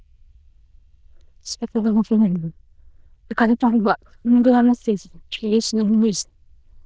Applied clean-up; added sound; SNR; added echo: neural diffusion model UNIVERSE++.